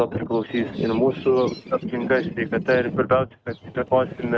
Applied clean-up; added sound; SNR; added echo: neural mask model RNNoise.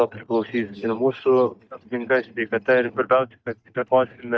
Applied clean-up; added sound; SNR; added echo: neural mask model DeepFilterNet 3.